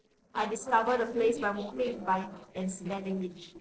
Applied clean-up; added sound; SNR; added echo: neural separator model SepFormer DNS4.